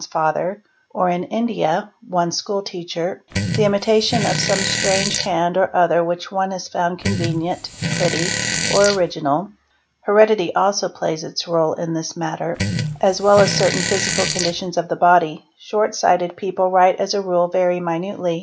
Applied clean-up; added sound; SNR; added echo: none; Fart; 3 dB; none.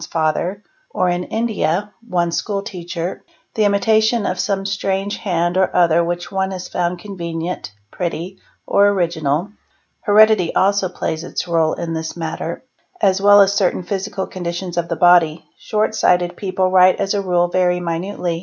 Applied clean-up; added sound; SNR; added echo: none; none; none; none.